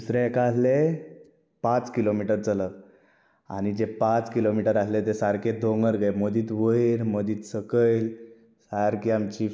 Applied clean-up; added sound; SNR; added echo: none; none; none; none.